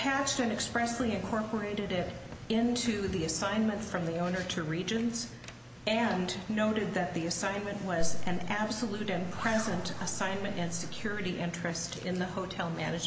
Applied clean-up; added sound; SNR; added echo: none; Zipper (clothing); 1 dB; none.